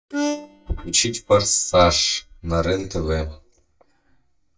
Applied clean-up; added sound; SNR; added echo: neural mask model DeepFilterNet 3.